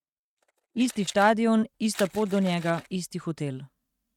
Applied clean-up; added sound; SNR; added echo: neural mask model RNNoise.